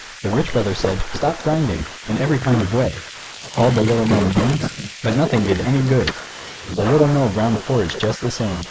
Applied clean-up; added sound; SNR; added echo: neural mask model Resemble Enhance denoiser.